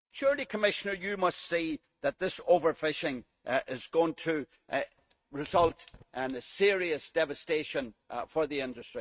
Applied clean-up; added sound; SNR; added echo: neural mask model RNNoise.